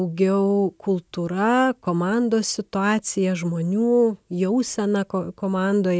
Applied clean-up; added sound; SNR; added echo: none; none; none; none.